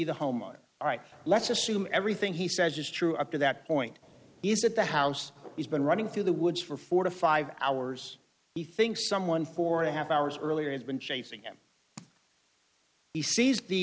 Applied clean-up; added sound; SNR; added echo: none; none; none; none.